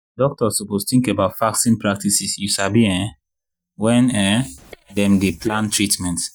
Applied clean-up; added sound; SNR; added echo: neural mask model DeepFilterNet 3.